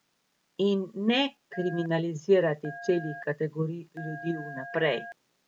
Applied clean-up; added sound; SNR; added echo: none; Telephone; 14 dB; none.